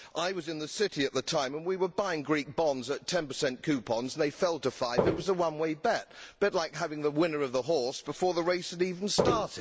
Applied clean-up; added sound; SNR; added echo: none; Walk, footsteps; -3 dB; none.